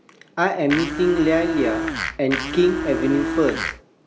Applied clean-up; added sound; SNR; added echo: none; Domestic sounds, home sounds; 4 dB; none.